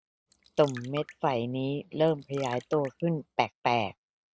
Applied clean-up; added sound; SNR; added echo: none; Trickle, dribble; 20 dB; none.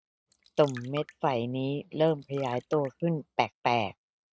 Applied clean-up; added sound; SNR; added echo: neural mask model RNNoise.